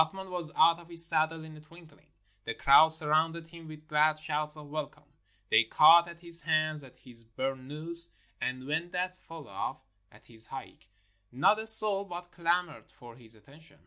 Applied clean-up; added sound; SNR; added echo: none; none; none; none.